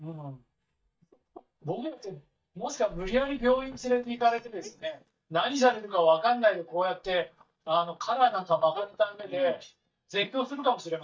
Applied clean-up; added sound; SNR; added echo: neural mask model DeepFilterNet 3.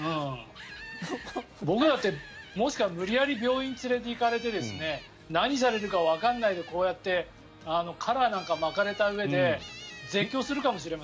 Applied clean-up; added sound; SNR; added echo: none; none; none; none.